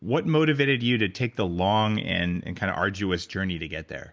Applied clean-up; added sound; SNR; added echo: none; none; none; none.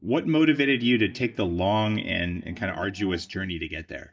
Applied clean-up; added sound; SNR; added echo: neural mask model DeepFilterNet 3.